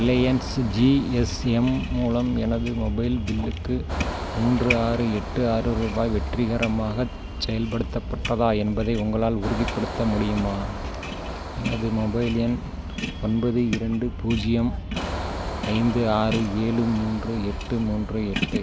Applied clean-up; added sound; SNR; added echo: none; Engine; 13 dB; none.